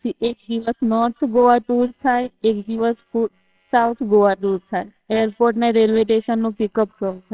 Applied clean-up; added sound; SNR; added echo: neural separator model SepFormer WHAMR!.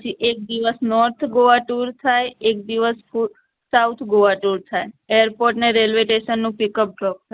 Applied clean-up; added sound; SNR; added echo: none; none; none; none.